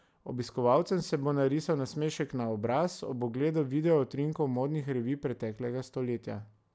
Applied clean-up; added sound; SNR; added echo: none; none; none; none.